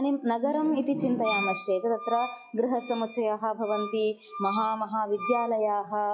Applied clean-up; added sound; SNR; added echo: classical method log-MMSE.